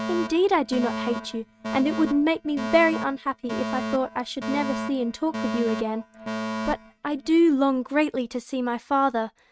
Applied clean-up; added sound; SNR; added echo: neural mask model RNNoise.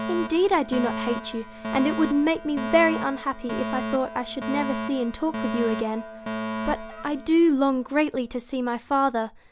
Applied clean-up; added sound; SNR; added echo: none; Alarm; 8 dB; none.